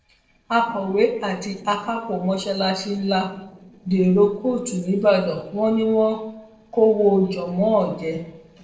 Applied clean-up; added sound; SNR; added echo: neural separator model SepFormer DNS4.